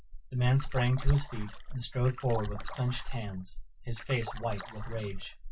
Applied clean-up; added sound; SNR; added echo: none; Splash, splatter; 16 dB; reverberation time 0.1 s.